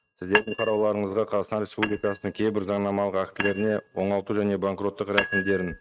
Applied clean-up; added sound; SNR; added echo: neural mask model RNNoise.